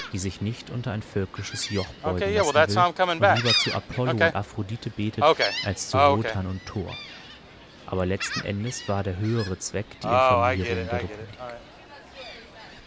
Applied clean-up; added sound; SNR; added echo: none; Gull, seagull; -3 dB; none.